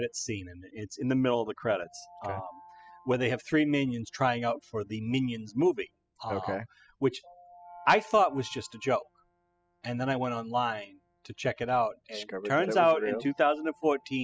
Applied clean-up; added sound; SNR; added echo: classical method spectral subtraction.